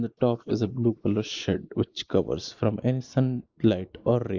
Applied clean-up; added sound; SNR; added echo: neural mask model Resemble Enhance denoiser.